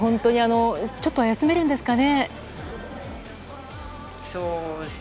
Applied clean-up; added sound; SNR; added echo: none; none; none; none.